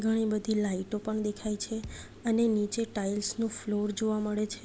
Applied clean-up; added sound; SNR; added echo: none; Thump, thud; 20 dB; none.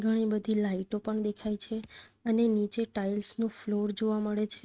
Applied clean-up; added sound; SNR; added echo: neural mask model RNNoise.